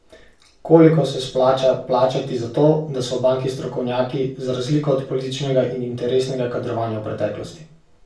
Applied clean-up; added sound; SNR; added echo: none; none; none; reverberation time 0.3 s.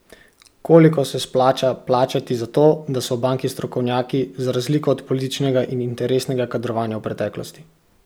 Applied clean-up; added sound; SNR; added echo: none; none; none; none.